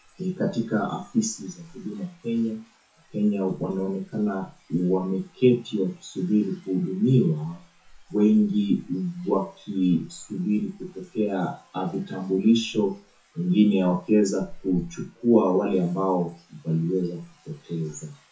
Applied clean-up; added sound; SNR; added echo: classical method WPE with log-MMSE.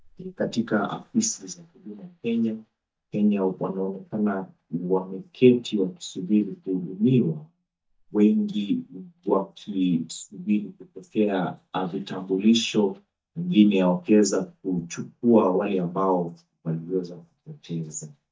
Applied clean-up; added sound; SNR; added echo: neural mask model DeepFilterNet 3.